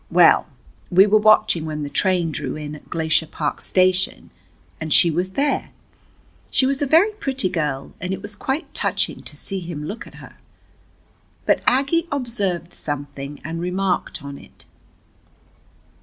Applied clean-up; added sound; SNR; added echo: none; none; none; none.